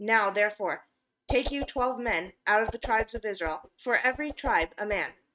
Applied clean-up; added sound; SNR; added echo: neural mask model RNNoise.